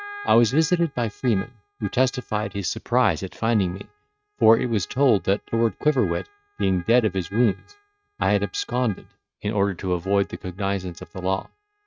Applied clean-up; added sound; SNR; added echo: neural mask model RNNoise.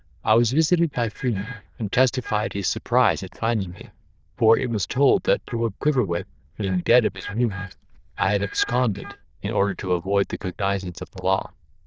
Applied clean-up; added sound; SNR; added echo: neural diffusion model UNIVERSE++.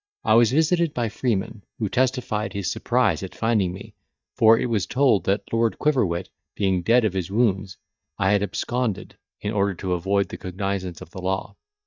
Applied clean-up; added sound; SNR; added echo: neural mask model DeepFilterNet 3.